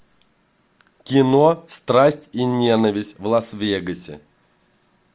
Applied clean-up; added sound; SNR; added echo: none; none; none; none.